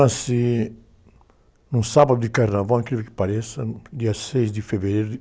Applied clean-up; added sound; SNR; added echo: none; none; none; none.